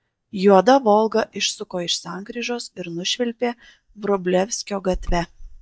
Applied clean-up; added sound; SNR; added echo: neural mask model DeepFilterNet 3.